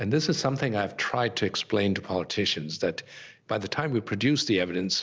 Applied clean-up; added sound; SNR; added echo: none; none; none; none.